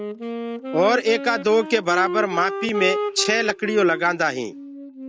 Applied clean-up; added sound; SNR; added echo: none; Wind instrument, woodwind instrument; 7 dB; none.